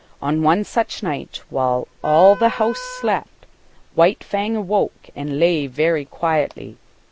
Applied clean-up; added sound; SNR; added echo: none; Wind instrument, woodwind instrument; 14 dB; none.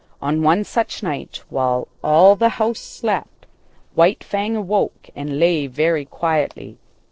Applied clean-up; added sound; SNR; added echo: neural separator model SepFormer DNS4.